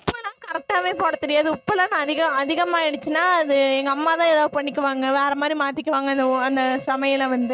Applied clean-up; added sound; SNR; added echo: neural mask model RNNoise.